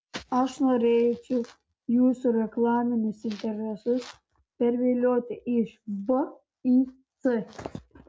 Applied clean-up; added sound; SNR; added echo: none; none; none; none.